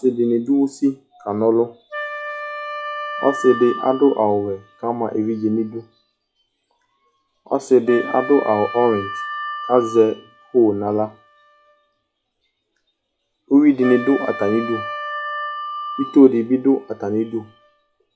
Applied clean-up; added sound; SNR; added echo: classical method log-MMSE.